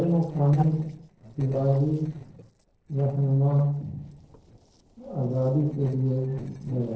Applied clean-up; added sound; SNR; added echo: neural separator model SepFormer DNS4.